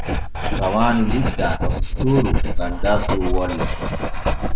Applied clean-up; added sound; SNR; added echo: neural mask model Resemble Enhance denoiser.